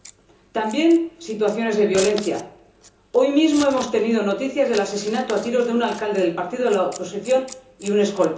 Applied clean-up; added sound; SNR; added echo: none; Scissors; 18 dB; reverberation time 0.8 s.